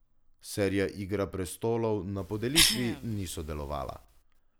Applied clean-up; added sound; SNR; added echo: none; Cough; 0 dB; none.